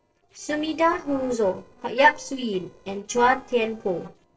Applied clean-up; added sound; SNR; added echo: neural separator model SepFormer DNS4.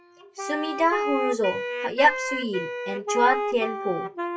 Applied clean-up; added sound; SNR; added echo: classical method WPE with log-MMSE.